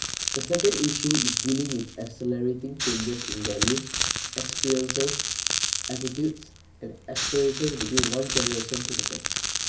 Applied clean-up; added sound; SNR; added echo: none; Crackle; 0 dB; reverberation time 0.4 s.